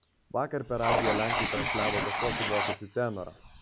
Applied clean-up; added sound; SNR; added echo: none; Writing; -1 dB; none.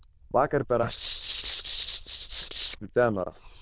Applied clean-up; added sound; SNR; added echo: neural diffusion model UNIVERSE++.